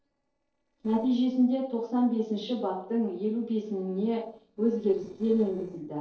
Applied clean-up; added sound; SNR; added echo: neural separator model SepFormer DNS4.